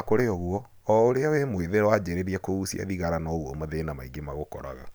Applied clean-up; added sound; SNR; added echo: none; none; none; none.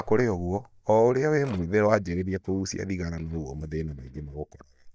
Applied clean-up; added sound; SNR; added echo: neural mask model DeepFilterNet 3.